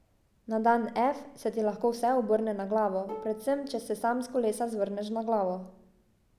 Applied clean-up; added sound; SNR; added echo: none; Plucked string instrument; 17 dB; none.